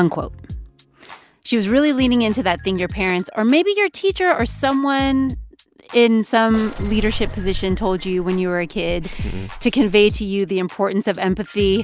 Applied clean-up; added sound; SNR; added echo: none; Bus / Engine; 10 dB; none.